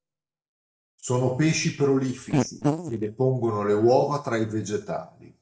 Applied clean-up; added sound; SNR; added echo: neural mask model DeepFilterNet 3.